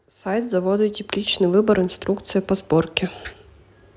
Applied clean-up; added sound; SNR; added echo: none; none; none; none.